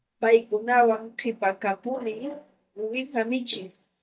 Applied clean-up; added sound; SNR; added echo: neural mask model DeepFilterNet 3.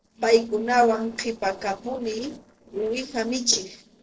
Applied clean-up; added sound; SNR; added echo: neural separator model SepFormer DNS4.